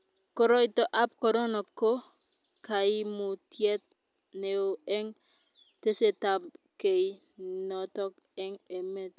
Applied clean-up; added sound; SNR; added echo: none; none; none; none.